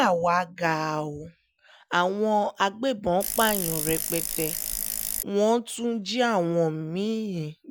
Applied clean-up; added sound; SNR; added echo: none; Bicycle; 4 dB; none.